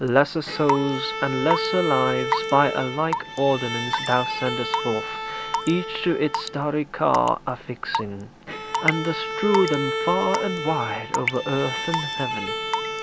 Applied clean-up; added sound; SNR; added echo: none; Raindrop / Drip / Water tap, faucet + Bowed string instrument; 3 dB; none.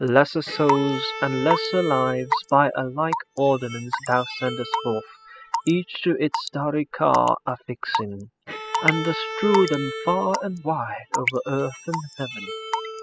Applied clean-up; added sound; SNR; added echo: classical method spectral subtraction.